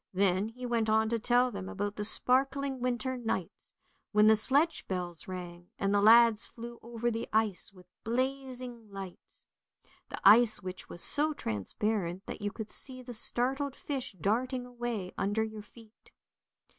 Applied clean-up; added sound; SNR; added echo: none; none; none; none.